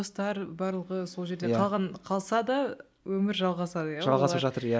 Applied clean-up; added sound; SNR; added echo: none; none; none; none.